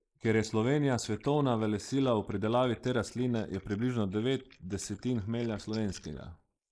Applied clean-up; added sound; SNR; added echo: neural mask model Resemble Enhance denoiser.